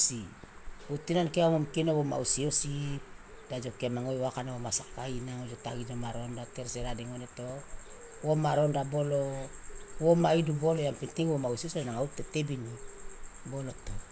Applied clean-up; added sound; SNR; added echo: none; Bird; 13 dB; none.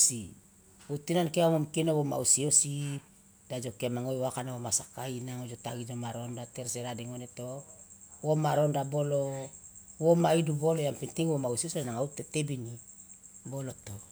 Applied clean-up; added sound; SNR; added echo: none; none; none; none.